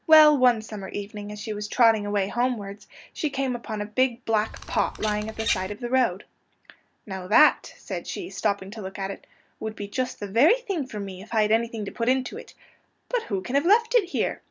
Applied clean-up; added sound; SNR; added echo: none; Bird vocalization, bird call, bird song; 8 dB; none.